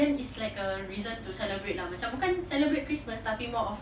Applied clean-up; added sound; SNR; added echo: none; none; none; none.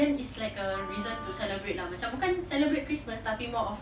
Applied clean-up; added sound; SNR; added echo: none; Wind instrument, woodwind instrument; 12 dB; none.